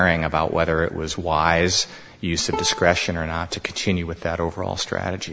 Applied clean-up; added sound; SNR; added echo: none; Bowed string instrument; 14 dB; none.